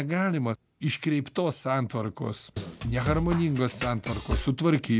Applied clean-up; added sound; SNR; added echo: none; Drum kit; 6 dB; none.